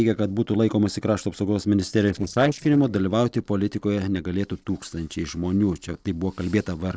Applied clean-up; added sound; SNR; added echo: neural separator model SepFormer DNS4.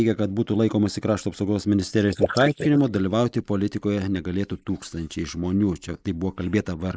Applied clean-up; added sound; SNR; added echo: neural mask model Resemble Enhance denoiser.